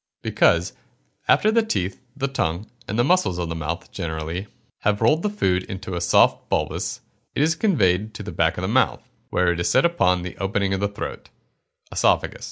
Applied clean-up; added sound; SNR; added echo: none; none; none; none.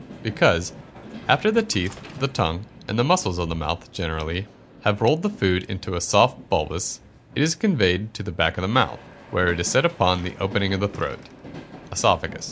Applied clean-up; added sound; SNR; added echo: none; Train; 18 dB; none.